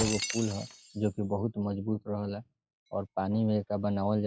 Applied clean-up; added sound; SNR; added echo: classical method log-MMSE.